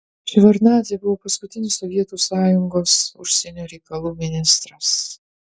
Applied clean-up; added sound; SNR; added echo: none; none; none; none.